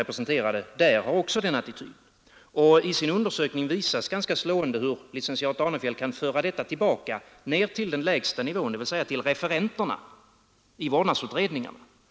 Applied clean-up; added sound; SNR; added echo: none; none; none; none.